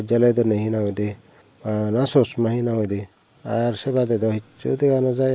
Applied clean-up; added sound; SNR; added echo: neural mask model Resemble Enhance denoiser.